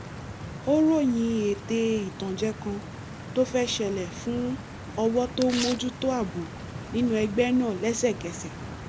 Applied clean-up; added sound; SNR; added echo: none; Stream + Tearing; 11 dB; none.